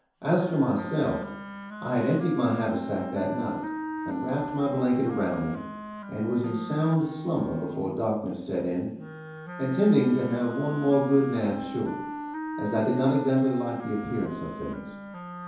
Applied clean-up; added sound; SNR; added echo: none; Wind instrument, woodwind instrument; 10 dB; reverberation time 0.9 s.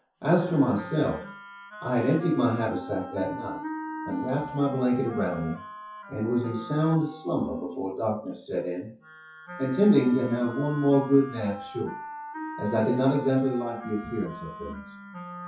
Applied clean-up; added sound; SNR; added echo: classical method WPE with log-MMSE.